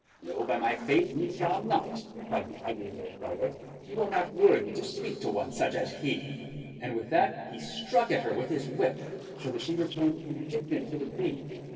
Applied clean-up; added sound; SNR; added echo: neural separator model SepFormer DNS4.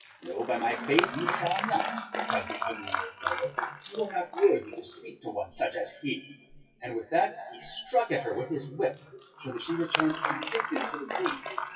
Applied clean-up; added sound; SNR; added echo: classical method WPE with log-MMSE.